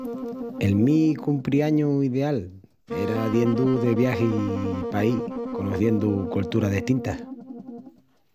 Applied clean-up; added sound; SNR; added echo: none; Wind instrument, woodwind instrument; 8 dB; none.